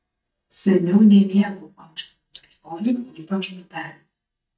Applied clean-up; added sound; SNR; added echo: neural mask model DeepFilterNet 3.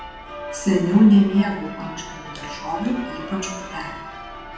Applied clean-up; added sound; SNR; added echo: none; Church bell; 13 dB; reverberation time 0.9 s.